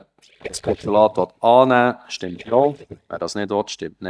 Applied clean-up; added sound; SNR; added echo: neural mask model DeepFilterNet 3.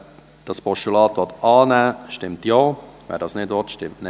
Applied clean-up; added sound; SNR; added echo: none; none; none; none.